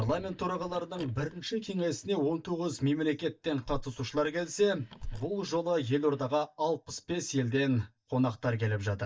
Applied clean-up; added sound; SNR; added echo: neural mask model DeepFilterNet 3.